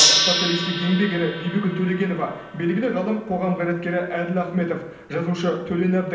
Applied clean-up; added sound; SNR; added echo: none; Gong; 4 dB; reverberation time 0.8 s.